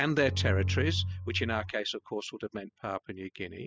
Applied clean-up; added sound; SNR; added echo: classical method spectral subtraction.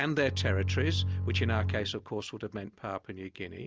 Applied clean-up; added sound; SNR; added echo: none; Bowed string instrument; -2 dB; none.